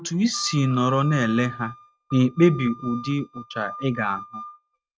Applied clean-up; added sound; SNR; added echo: neural mask model RNNoise.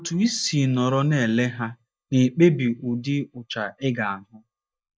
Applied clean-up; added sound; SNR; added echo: neural mask model DeepFilterNet 3.